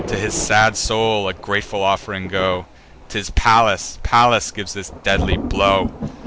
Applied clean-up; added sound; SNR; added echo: none; Thunder; 10 dB; none.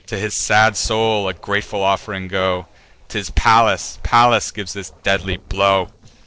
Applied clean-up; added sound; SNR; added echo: neural separator model SepFormer DNS4.